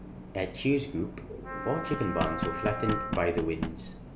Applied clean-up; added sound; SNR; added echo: none; Knock + Wind instrument, woodwind instrument; 3 dB; none.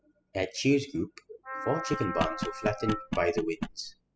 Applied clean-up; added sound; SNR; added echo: classical method spectral subtraction.